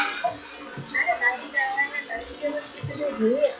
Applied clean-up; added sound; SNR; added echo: classical method WPE with log-MMSE.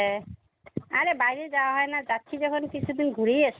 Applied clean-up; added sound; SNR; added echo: none; none; none; none.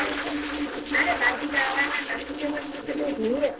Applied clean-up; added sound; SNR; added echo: neural separator model SepFormer DNS4.